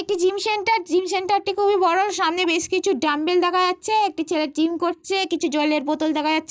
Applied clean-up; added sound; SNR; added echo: neural mask model Resemble Enhance denoiser.